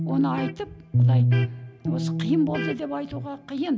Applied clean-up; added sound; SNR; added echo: none; Electric guitar; -3 dB; none.